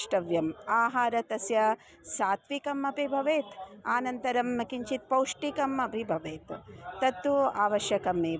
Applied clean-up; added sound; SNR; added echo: none; none; none; none.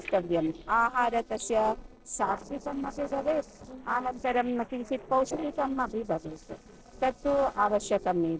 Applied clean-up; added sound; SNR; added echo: neural separator model SepFormer DNS4.